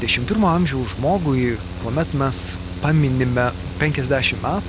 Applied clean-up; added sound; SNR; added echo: none; Mechanical fan; 9 dB; none.